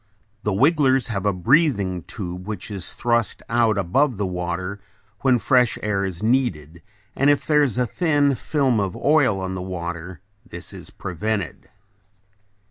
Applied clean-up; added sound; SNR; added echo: none; none; none; none.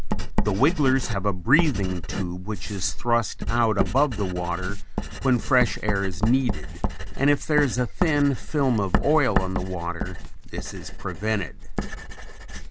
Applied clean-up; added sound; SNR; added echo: none; Writing; 1 dB; none.